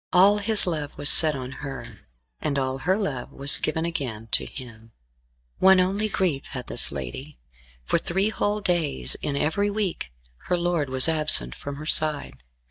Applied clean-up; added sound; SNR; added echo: neural mask model DeepFilterNet 3.